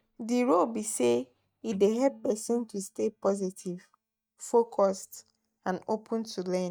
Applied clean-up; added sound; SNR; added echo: neural mask model DeepFilterNet 3.